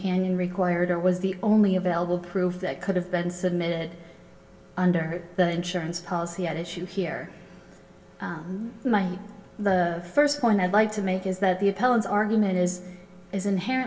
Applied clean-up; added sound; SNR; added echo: none; none; none; reverberation time 0.2 s.